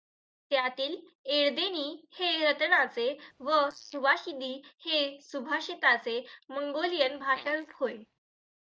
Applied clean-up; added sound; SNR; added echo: neural mask model DeepFilterNet 3.